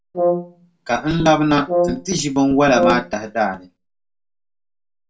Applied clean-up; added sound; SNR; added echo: none; Brass instrument; 3 dB; reverberation time 0.2 s.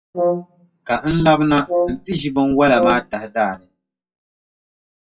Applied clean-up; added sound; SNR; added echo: classical method WPE with log-MMSE.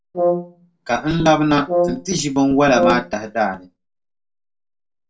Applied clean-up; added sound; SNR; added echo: neural separator model SepFormer DNS4.